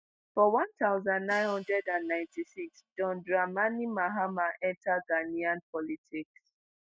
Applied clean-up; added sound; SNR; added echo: neural mask model RNNoise.